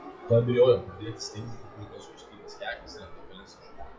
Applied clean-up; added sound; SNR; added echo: classical method WPE with log-MMSE.